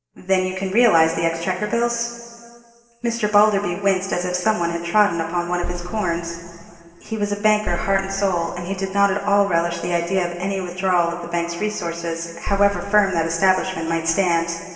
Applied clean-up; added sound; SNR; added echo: neural separator model SepFormer DNS4.